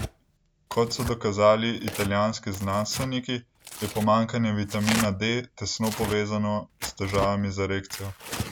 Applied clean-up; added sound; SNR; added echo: none; Tearing; 11 dB; none.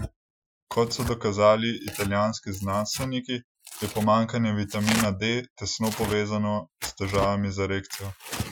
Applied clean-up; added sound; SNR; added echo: classical method Wiener filter.